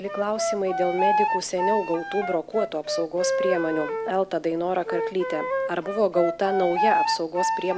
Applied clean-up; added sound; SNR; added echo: none; Wind instrument, woodwind instrument; 1 dB; none.